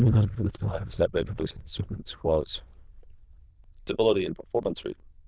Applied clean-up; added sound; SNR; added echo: neural diffusion model UNIVERSE++.